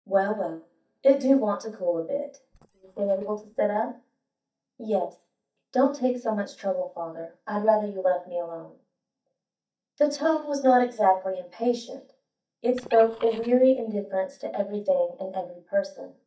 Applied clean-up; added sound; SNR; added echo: neural mask model DeepFilterNet 3.